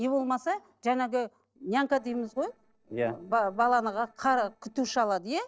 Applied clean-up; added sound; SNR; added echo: neural separator model SepFormer DNS4.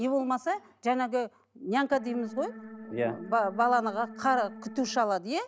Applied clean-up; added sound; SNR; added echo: none; Organ; 14 dB; none.